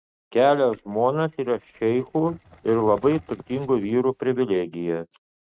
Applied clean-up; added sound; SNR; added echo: neural mask model RNNoise.